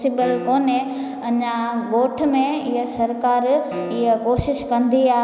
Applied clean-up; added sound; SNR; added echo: none; Piano; 15 dB; none.